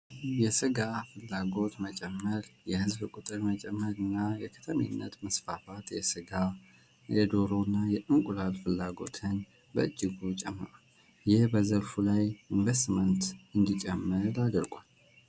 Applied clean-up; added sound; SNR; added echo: none; none; none; none.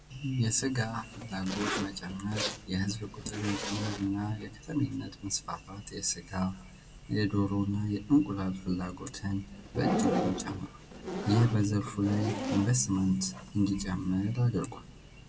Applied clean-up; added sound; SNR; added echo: none; Zipper (clothing); 8 dB; reverberation time 1.4 s.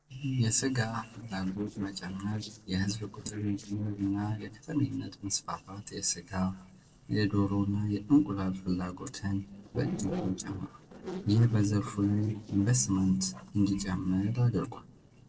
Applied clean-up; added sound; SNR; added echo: neural separator model SepFormer DNS4.